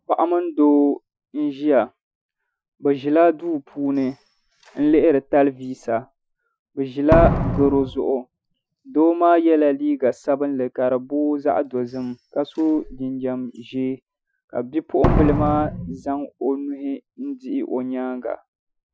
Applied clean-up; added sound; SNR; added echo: classical method Wiener filter.